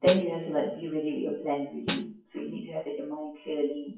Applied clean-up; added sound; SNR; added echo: classical method WPE with log-MMSE.